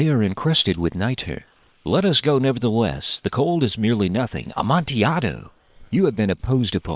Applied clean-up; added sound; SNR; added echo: neural separator model SepFormer WHAM!.